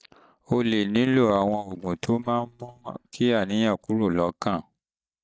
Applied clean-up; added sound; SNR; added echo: neural mask model DeepFilterNet 3.